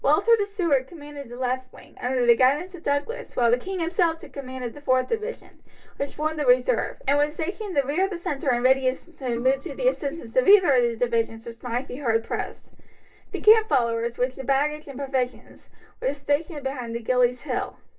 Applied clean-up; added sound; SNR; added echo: neural separator model SepFormer DNS4.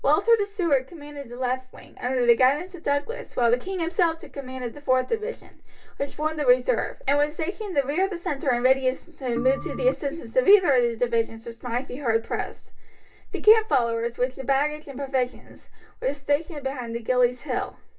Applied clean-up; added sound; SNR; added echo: none; Organ; 12 dB; reverberation time 0.2 s.